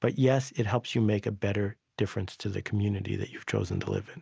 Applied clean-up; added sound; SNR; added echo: none; none; none; none.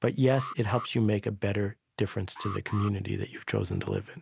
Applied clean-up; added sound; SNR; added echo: none; Alarm; 15 dB; none.